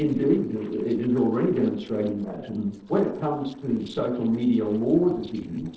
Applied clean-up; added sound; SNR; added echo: neural separator model SepFormer DNS4.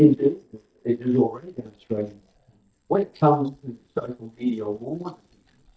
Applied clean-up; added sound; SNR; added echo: neural mask model DeepFilterNet 3.